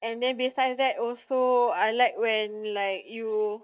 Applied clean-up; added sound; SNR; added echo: neural mask model DeepFilterNet 3.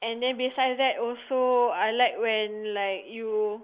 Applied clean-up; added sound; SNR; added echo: neural mask model Resemble Enhance denoiser.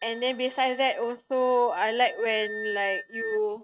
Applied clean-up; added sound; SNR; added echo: neural mask model RNNoise.